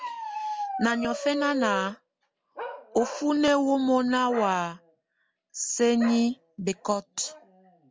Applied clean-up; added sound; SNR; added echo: none; Bark; 11 dB; none.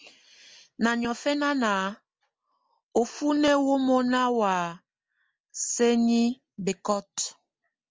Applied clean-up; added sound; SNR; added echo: none; none; none; none.